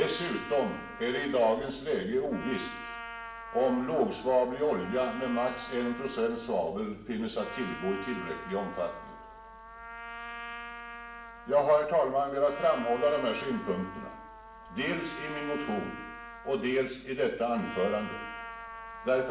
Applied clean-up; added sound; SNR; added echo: none; Trumpet; 12 dB; reverberation time 0.7 s.